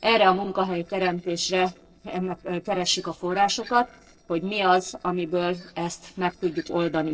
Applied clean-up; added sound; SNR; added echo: neural separator model SepFormer DNS4.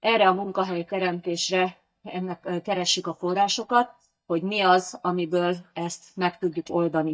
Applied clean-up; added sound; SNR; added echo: neural mask model DeepFilterNet 3.